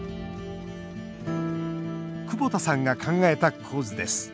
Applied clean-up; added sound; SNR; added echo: none; none; none; none.